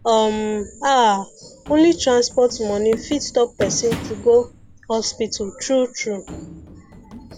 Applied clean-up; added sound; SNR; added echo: none; Run; 16 dB; none.